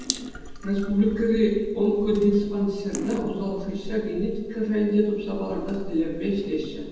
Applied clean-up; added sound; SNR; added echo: none; Drip / Sink (filling or washing) / Water tap, faucet; 11 dB; reverberation time 1.0 s.